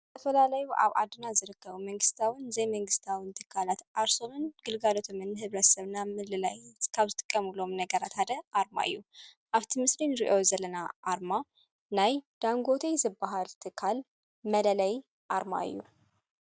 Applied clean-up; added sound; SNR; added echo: none; none; none; none.